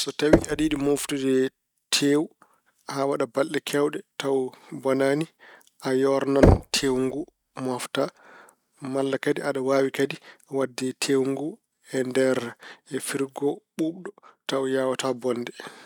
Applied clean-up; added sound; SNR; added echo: neural mask model RNNoise.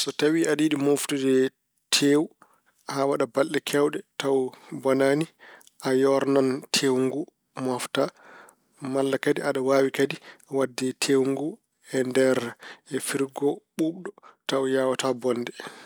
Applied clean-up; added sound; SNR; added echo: none; none; none; none.